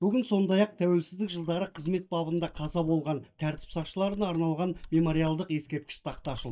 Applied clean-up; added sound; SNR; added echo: neural mask model DeepFilterNet 3.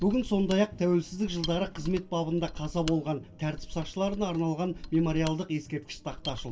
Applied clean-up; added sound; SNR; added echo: none; Mechanisms; 12 dB; reverberation time 0.2 s.